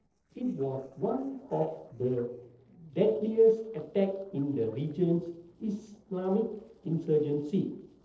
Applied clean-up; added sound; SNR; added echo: neural separator model SepFormer DNS4.